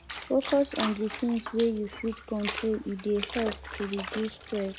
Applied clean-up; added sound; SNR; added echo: none; Trickle, dribble / Splash, splatter; 2 dB; none.